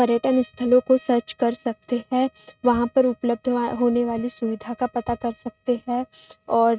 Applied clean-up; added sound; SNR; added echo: neural mask model RNNoise.